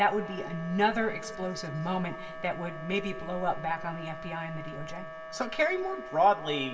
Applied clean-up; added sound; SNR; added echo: none; Wind instrument, woodwind instrument; 12 dB; reverberation time 2.6 s.